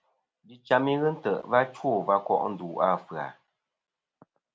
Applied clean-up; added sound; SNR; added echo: none; none; none; none.